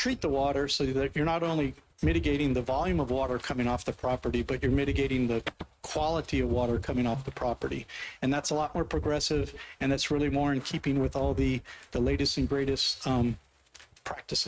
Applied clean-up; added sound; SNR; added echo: neural mask model RNNoise.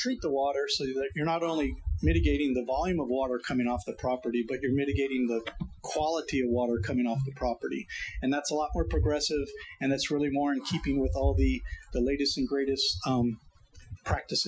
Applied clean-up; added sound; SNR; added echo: classical method Wiener filter.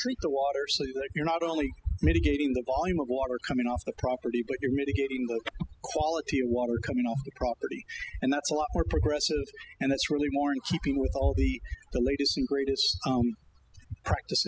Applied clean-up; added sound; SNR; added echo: classical method spectral subtraction.